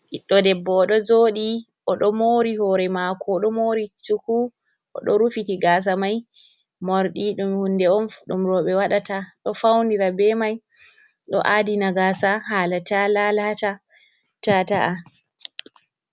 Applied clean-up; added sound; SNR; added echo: none; none; none; none.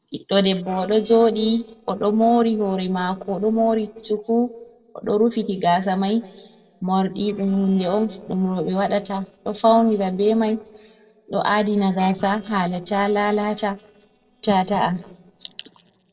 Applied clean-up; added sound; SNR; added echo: neural separator model SepFormer DNS4.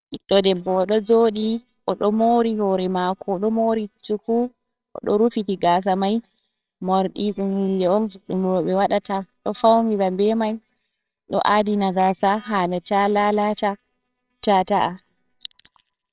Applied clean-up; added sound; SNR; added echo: neural separator model SepFormer WHAMR!.